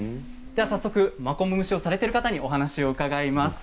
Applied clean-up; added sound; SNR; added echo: none; Wind; 15 dB; none.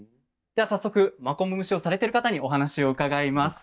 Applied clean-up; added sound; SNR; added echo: neural mask model DeepFilterNet 3.